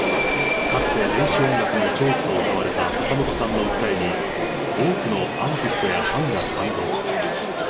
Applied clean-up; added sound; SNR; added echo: none; Subway, metro, underground; -2 dB; reverberation time 1.0 s.